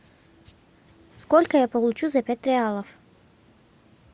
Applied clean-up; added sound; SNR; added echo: none; none; none; none.